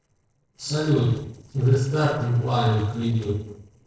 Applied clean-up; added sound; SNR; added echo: neural separator model SepFormer DNS4.